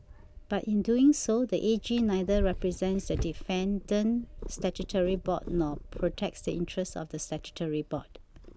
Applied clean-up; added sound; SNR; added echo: none; Purr; 10 dB; none.